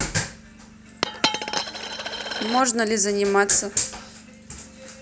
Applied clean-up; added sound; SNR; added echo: none; Coin (dropping); 6 dB; none.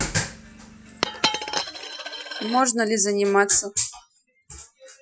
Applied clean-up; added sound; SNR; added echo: classical method Wiener filter.